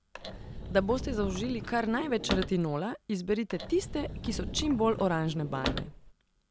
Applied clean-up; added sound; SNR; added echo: none; Sliding door / Slam / Wood; 7 dB; none.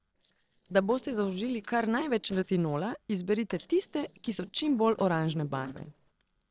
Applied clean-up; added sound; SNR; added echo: neural separator model SepFormer DNS4.